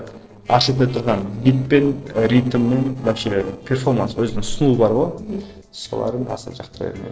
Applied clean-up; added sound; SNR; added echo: neural separator model SepFormer DNS4.